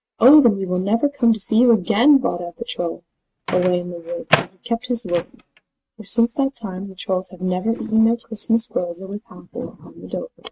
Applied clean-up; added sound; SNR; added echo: neural mask model RNNoise.